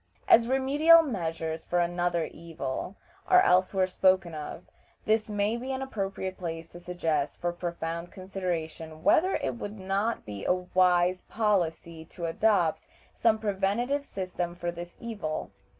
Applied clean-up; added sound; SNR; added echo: none; none; none; none.